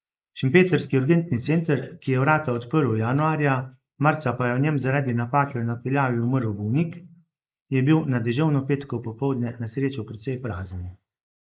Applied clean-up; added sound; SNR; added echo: neural mask model Resemble Enhance denoiser.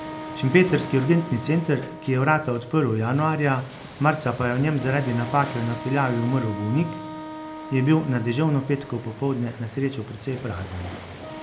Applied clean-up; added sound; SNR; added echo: none; Waves, surf + Wind instrument, woodwind instrument; 13 dB; none.